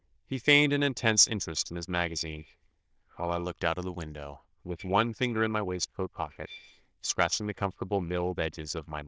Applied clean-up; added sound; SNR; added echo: neural diffusion model UNIVERSE++.